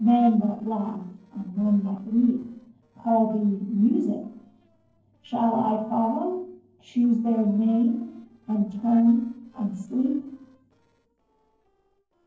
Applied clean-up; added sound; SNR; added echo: neural separator model SepFormer DNS4.